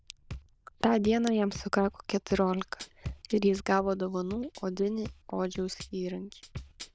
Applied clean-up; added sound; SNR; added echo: neural diffusion model UNIVERSE++.